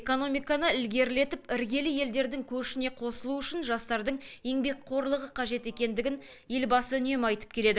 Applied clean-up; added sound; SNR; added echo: none; none; none; none.